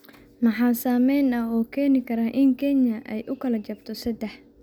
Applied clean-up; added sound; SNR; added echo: none; none; none; none.